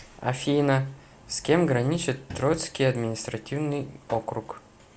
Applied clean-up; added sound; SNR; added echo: none; none; none; none.